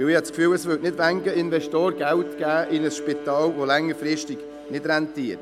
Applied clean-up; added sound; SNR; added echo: none; Bowed string instrument; 12 dB; none.